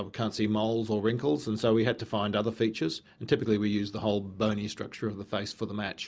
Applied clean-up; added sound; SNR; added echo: none; none; none; none.